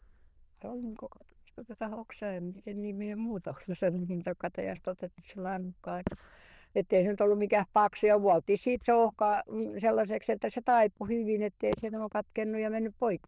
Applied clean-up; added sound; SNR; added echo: neural diffusion model UNIVERSE++.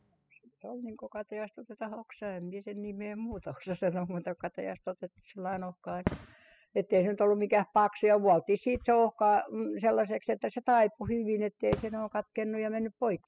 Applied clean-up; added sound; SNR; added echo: classical method spectral subtraction.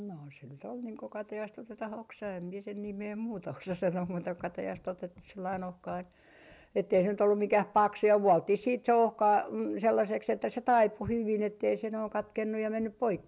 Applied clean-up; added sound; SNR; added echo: none; none; none; none.